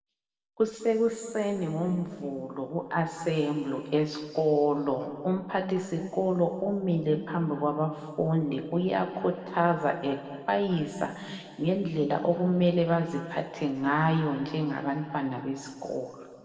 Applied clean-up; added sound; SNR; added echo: none; none; none; reverberation time 2.0 s.